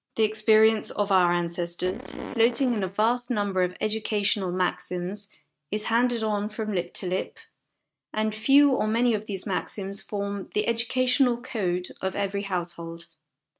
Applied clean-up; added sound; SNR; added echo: neural mask model RNNoise.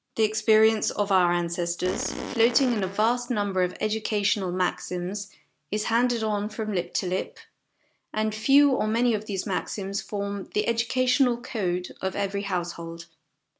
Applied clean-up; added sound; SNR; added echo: none; Fart; 9 dB; none.